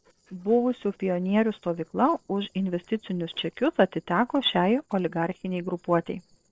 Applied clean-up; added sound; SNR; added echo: neural separator model SepFormer DNS4.